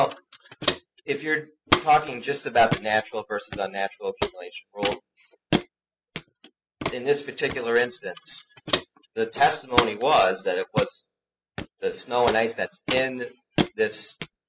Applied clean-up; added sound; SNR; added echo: classical method spectral subtraction.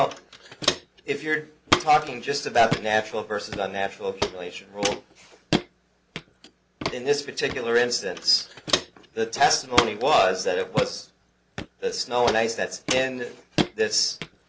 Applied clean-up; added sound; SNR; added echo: none; Walk, footsteps; 6 dB; none.